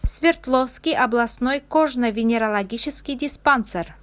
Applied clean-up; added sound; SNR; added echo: none; none; none; none.